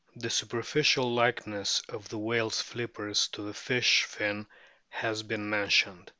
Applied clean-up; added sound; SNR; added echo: none; none; none; none.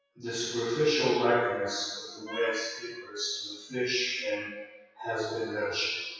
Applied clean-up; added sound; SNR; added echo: classical method WPE with log-MMSE.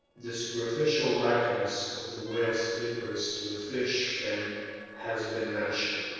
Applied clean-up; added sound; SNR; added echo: neural separator model SepFormer DNS4.